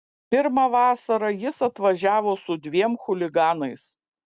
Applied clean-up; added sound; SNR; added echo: none; none; none; none.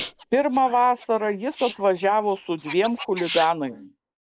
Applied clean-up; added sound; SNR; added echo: neural mask model Resemble Enhance denoiser.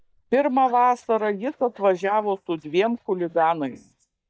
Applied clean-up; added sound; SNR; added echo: neural mask model DeepFilterNet 3.